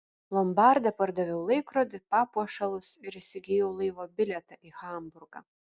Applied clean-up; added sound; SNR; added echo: none; none; none; none.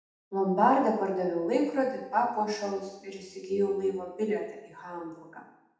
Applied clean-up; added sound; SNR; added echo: none; none; none; reverberation time 0.8 s.